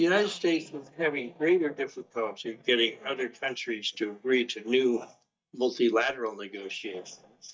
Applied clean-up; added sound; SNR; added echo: neural mask model DeepFilterNet 3.